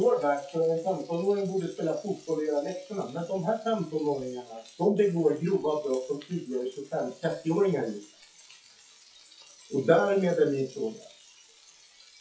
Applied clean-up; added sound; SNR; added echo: classical method WPE with log-MMSE.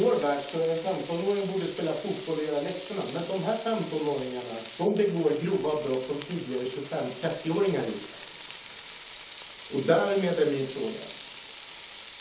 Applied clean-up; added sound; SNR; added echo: none; Frying (food); 10 dB; reverberation time 0.7 s.